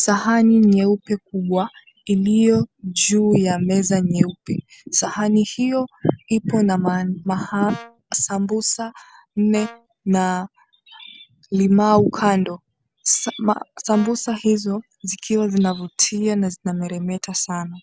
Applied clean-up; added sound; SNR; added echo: none; Brass instrument; 18 dB; none.